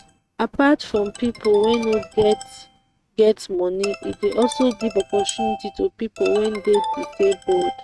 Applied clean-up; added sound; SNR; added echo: neural mask model RNNoise.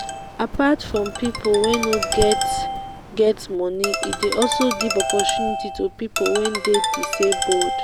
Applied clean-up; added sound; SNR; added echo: none; Ringtone; 3 dB; none.